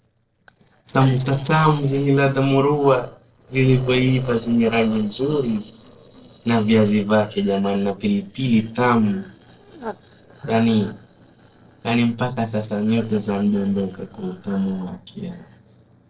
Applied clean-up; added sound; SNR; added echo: neural separator model SepFormer DNS4.